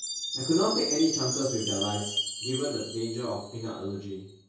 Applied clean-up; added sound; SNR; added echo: none; Chime; 4 dB; reverberation time 0.6 s.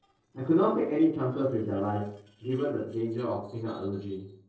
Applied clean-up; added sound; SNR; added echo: neural separator model SepFormer DNS4.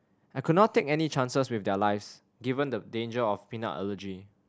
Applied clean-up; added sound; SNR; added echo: none; none; none; none.